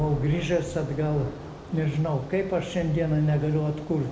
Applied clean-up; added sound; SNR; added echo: none; Thunder / Rain; 14 dB; reverberation time 0.9 s.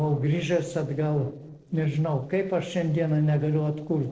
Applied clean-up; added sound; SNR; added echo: neural separator model SepFormer DNS4.